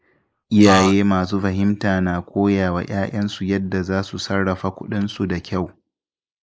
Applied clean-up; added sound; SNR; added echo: neural mask model Resemble Enhance denoiser.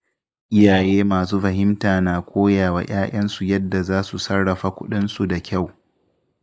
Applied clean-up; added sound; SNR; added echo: neural mask model DeepFilterNet 3.